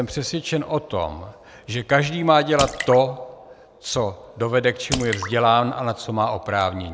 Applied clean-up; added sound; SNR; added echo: none; Drip / Splash, splatter; 12 dB; none.